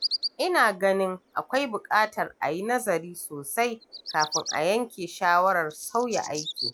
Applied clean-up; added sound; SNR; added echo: none; Bird vocalization, bird call, bird song; 11 dB; none.